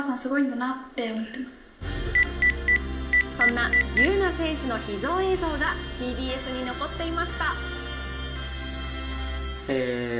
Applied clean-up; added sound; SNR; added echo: none; Telephone; -4 dB; reverberation time 1.5 s.